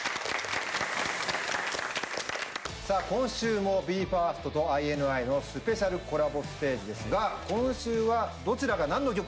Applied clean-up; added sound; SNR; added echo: none; Waves, surf; 18 dB; none.